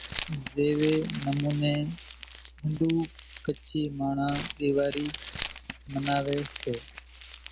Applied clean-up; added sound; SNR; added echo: none; Crumpling, crinkling; 7 dB; none.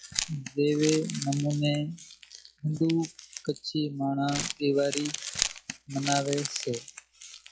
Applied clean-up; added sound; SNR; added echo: classical method log-MMSE.